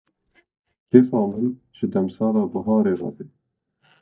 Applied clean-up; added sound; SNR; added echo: neural mask model DeepFilterNet 3.